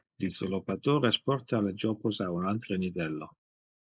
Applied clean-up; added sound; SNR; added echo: neural mask model Resemble Enhance denoiser.